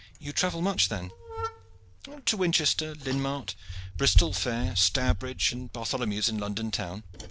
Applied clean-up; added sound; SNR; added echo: none; Bicycle; 3 dB; none.